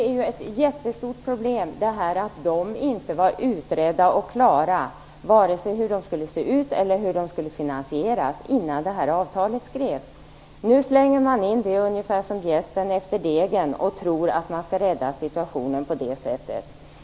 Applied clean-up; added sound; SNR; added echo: none; none; none; none.